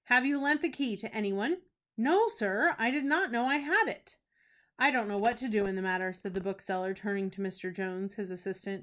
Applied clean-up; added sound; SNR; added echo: neural mask model Resemble Enhance denoiser.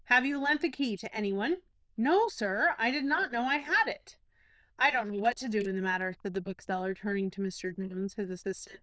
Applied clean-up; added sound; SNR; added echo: neural diffusion model UNIVERSE++.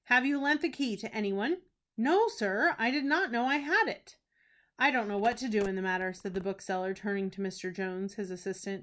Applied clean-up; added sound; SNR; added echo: none; Telephone; 19 dB; none.